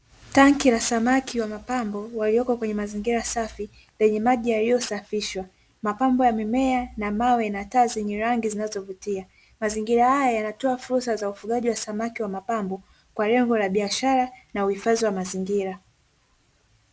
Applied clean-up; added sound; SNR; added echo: none; none; none; none.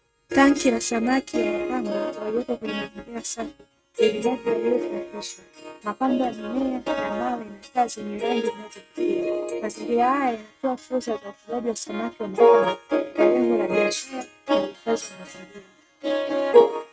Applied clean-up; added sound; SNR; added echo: neural mask model RNNoise.